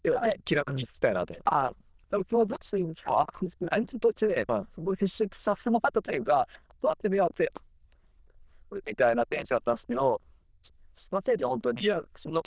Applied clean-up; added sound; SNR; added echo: neural diffusion model UNIVERSE++.